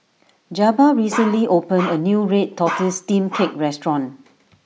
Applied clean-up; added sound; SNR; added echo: none; Bark; 10 dB; none.